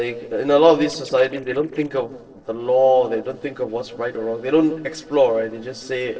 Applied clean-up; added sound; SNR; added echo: neural separator model SepFormer DNS4.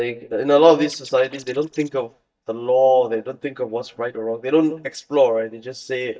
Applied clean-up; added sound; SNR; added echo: neural mask model DeepFilterNet 3.